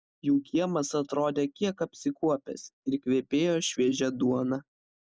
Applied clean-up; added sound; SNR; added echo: none; none; none; none.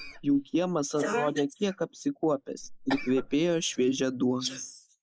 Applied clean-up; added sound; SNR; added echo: neural mask model Resemble Enhance denoiser.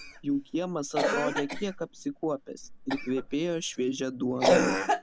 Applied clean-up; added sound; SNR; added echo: none; Cough; -1 dB; none.